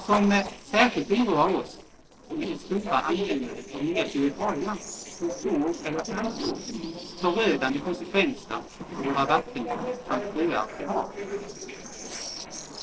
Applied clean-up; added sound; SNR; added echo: neural separator model SepFormer DNS4.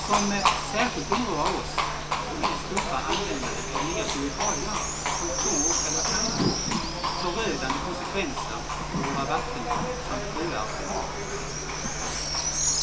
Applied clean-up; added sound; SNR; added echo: none; Livestock, farm animals, working animals; -3 dB; reverberation time 0.2 s.